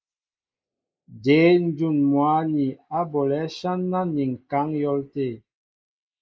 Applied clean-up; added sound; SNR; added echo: neural mask model Resemble Enhance denoiser.